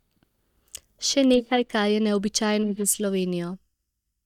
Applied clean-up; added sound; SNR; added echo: neural mask model DeepFilterNet 3.